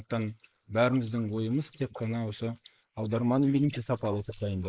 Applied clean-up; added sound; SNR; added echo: neural mask model Resemble Enhance denoiser.